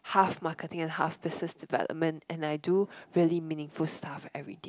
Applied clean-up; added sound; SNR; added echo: none; none; none; none.